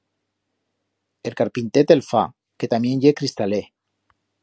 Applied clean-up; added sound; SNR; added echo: none; none; none; none.